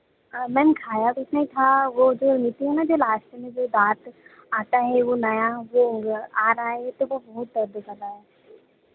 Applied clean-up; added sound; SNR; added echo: none; none; none; none.